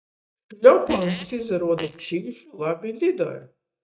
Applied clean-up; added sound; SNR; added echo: neural mask model DeepFilterNet 3.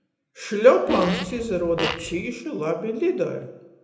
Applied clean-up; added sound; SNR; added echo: none; Fart; 6 dB; reverberation time 0.8 s.